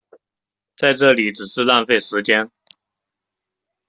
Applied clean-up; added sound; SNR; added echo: none; none; none; none.